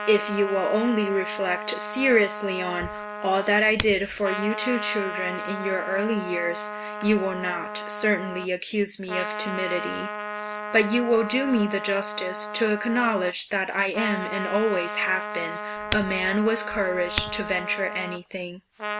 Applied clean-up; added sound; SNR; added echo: none; Typing + Trumpet; 7 dB; none.